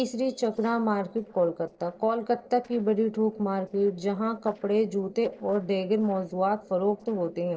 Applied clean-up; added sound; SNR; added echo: neural separator model SepFormer DNS4.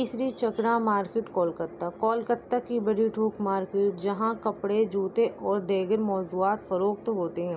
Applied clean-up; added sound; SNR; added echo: none; none; none; none.